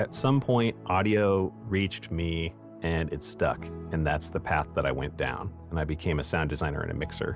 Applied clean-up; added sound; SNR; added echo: none; none; none; none.